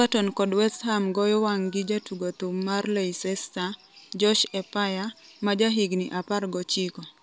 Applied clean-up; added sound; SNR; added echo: none; none; none; none.